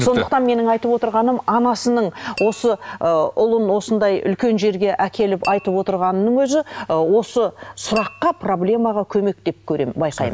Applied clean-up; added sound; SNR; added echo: none; Tap / Glass; 19 dB; none.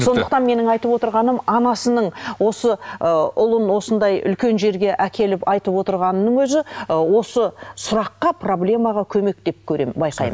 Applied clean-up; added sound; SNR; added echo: none; none; none; none.